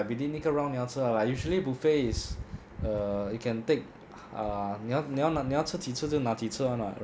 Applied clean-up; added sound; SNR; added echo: none; none; none; none.